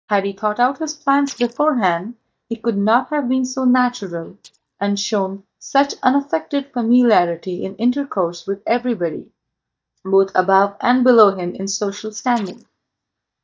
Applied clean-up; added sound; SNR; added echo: neural mask model DeepFilterNet 3.